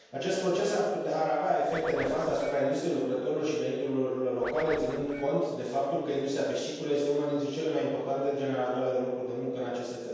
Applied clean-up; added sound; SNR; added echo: none; Scratching (performance technique); 13 dB; reverberation time 1.2 s.